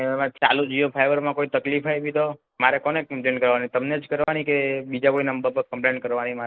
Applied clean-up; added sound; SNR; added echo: neural mask model Resemble Enhance denoiser.